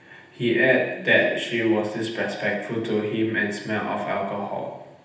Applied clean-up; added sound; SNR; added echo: none; none; none; reverberation time 0.9 s.